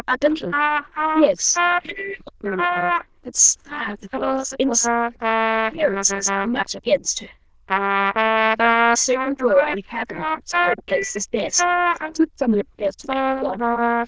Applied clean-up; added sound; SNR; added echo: neural diffusion model UNIVERSE++.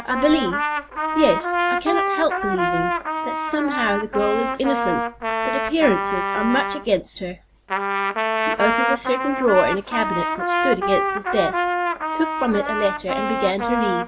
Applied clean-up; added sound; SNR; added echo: none; Trumpet; 1 dB; none.